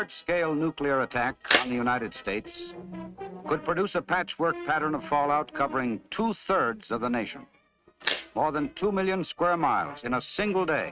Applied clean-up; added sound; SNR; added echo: neural mask model RNNoise.